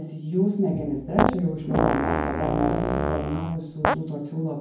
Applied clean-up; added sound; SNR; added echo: none; Fart; -2 dB; reverberation time 0.9 s.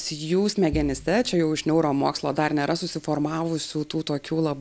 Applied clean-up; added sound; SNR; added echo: none; none; none; none.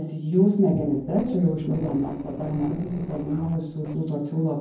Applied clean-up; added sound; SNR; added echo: neural separator model SepFormer DNS4.